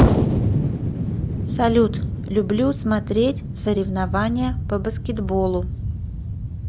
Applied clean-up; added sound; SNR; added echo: none; Explosion; 0 dB; none.